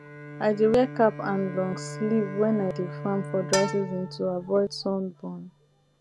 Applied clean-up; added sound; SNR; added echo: none; Bowed string instrument + Bowed string instrument; 10 dB; none.